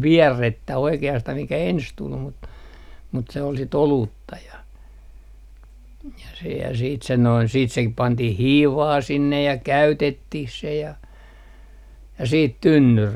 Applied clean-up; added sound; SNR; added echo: none; none; none; none.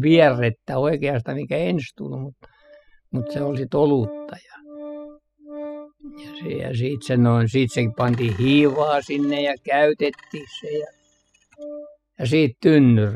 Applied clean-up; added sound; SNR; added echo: classical method spectral subtraction.